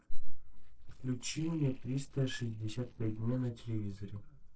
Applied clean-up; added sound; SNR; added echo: neural separator model SepFormer DNS4.